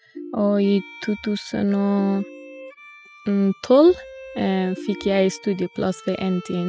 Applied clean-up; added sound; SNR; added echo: classical method spectral subtraction.